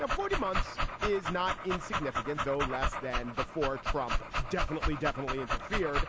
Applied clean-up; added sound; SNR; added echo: none; Dog; -1 dB; none.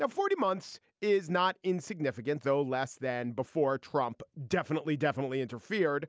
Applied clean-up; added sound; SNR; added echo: none; none; none; none.